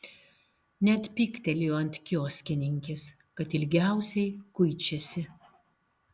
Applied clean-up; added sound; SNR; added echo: none; none; none; none.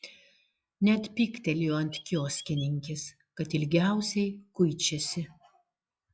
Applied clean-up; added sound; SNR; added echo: classical method log-MMSE.